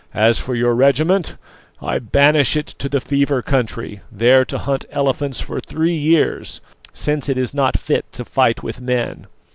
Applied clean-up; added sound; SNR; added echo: none; none; none; none.